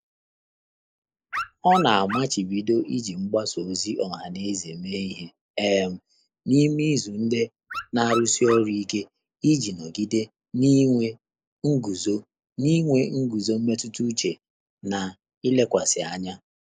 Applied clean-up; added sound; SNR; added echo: neural mask model Resemble Enhance denoiser.